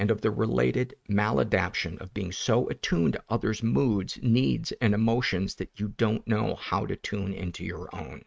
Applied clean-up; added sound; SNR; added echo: neural mask model RNNoise.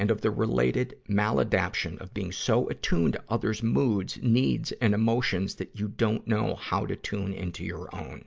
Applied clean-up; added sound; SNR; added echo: none; none; none; none.